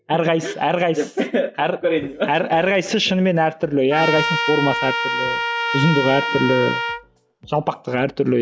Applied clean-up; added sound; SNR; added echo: none; Trumpet; 3 dB; none.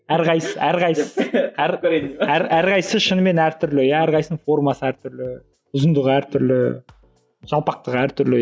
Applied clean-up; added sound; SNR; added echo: none; none; none; none.